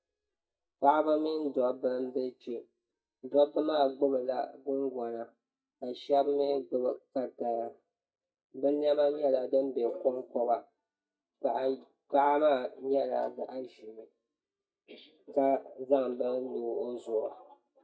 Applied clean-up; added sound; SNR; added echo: neural mask model DeepFilterNet 3.